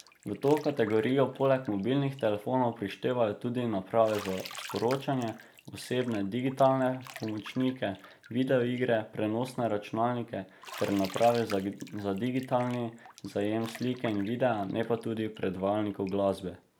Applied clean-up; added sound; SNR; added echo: none; Bathtub (filling or washing); 19 dB; none.